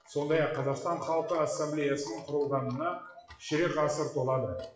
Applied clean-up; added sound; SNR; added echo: classical method WPE with log-MMSE.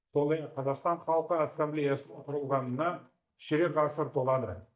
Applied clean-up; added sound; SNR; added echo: neural mask model DeepFilterNet 3.